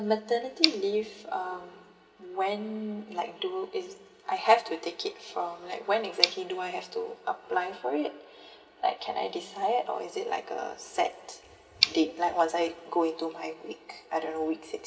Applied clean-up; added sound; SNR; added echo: none; Tick; 8 dB; reverberation time 1.9 s.